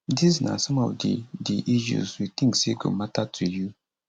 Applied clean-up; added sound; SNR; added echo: none; none; none; none.